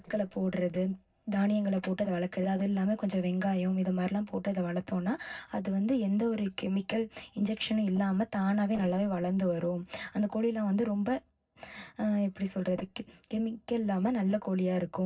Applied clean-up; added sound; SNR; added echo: neural separator model SepFormer DNS4.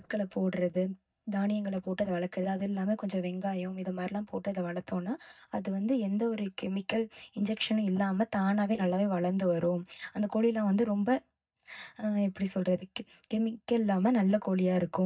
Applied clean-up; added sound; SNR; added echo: neural mask model DeepFilterNet 3.